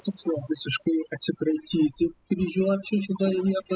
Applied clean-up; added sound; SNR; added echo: classical method spectral subtraction.